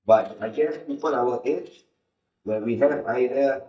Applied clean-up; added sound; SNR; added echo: neural mask model DeepFilterNet 3.